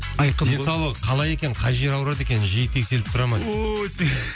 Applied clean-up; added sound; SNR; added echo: none; none; none; none.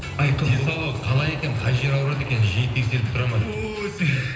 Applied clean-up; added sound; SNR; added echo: none; Waves, surf; 17 dB; reverberation time 0.9 s.